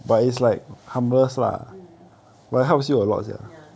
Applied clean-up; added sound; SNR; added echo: none; none; none; none.